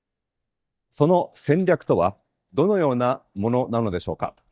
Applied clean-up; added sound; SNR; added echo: neural mask model DeepFilterNet 3.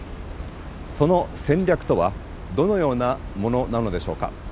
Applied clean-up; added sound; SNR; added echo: none; none; none; none.